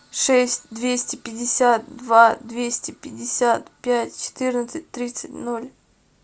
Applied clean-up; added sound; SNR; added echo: none; none; none; none.